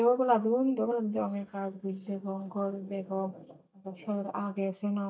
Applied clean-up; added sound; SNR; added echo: neural mask model DeepFilterNet 3.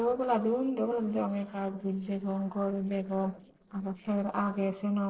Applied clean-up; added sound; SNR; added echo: neural separator model SepFormer DNS4.